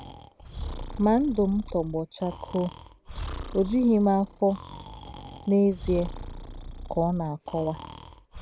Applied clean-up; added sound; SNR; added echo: none; Breathing; 12 dB; none.